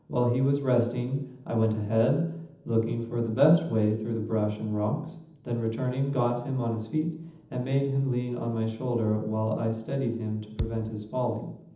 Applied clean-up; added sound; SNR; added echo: none; Thump, thud; 10 dB; reverberation time 0.8 s.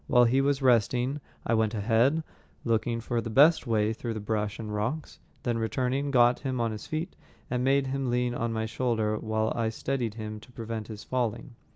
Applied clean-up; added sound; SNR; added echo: none; none; none; none.